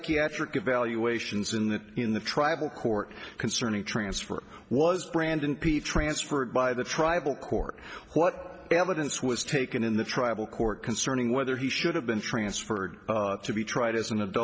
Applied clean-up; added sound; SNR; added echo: none; none; none; none.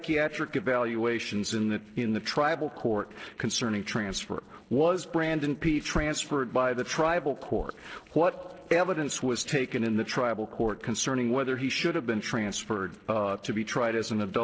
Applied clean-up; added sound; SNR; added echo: neural separator model SepFormer DNS4.